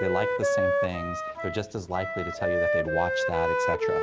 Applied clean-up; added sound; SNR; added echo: none; Wind instrument, woodwind instrument; -5 dB; none.